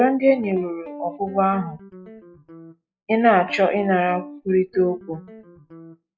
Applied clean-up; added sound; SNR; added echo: classical method log-MMSE.